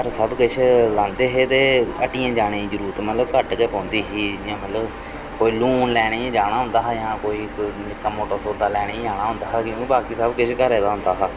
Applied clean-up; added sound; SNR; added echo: none; Engine; 14 dB; none.